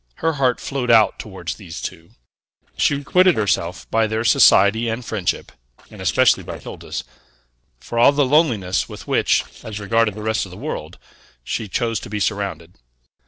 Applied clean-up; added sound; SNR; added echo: neural separator model SepFormer DNS4.